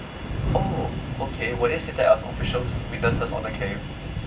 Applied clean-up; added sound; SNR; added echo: none; Thunder / Rain; 2 dB; reverberation time 0.4 s.